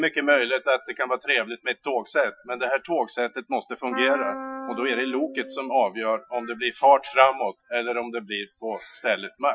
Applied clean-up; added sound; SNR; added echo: classical method Wiener filter.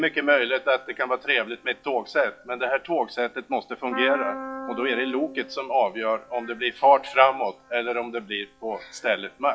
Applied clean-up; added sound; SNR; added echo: classical method log-MMSE.